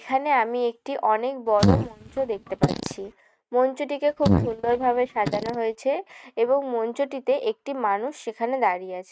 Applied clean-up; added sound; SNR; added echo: neural mask model RNNoise.